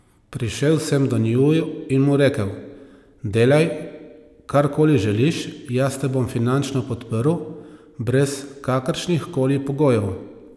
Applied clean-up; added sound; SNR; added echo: none; none; none; none.